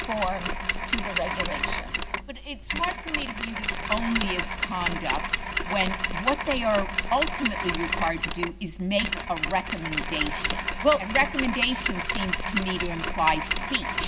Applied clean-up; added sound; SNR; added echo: none; Mechanisms; 0 dB; none.